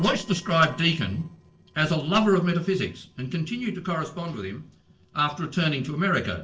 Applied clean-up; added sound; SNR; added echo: neural separator model SepFormer DNS4.